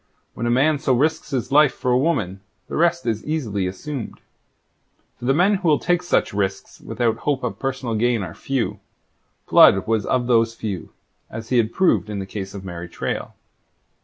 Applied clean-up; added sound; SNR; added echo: none; none; none; none.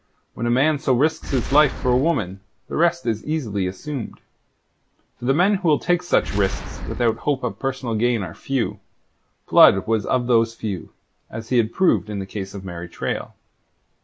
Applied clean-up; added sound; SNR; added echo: none; Boom; 10 dB; none.